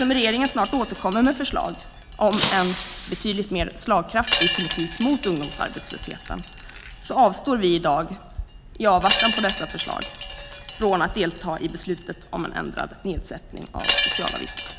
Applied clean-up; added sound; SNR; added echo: none; Wind chime + Shatter; 3 dB; none.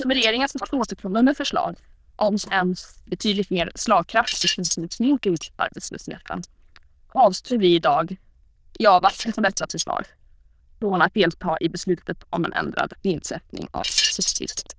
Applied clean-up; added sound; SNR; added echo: neural diffusion model UNIVERSE++.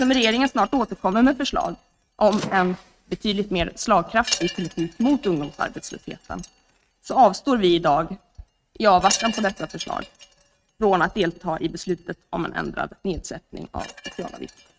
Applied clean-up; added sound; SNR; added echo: neural mask model RNNoise.